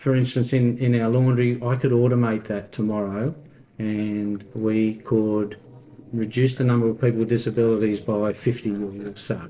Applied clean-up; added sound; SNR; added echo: neural separator model SepFormer DNS4.